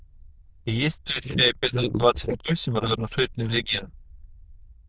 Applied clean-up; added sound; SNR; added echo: neural diffusion model UNIVERSE++.